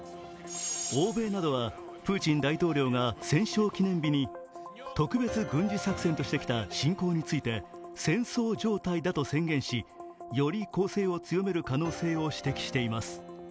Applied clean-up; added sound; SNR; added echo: none; none; none; none.